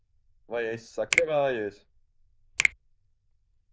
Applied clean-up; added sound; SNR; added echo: neural diffusion model UNIVERSE++.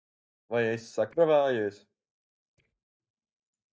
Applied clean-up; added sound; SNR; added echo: neural mask model DeepFilterNet 3.